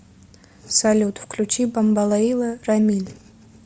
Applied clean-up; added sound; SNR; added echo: none; none; none; none.